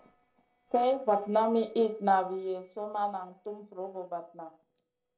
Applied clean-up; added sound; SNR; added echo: neural separator model SepFormer DNS4.